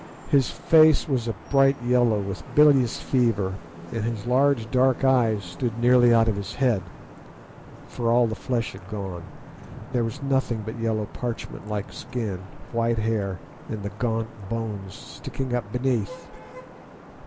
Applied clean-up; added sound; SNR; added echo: none; Traffic noise, roadway noise / Vehicle horn, car horn, honking; 17 dB; none.